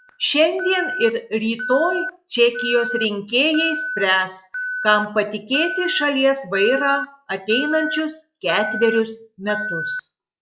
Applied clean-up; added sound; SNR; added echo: classical method log-MMSE.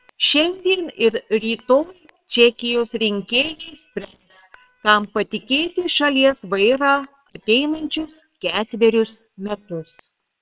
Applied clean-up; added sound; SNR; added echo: neural separator model SepFormer WHAM!.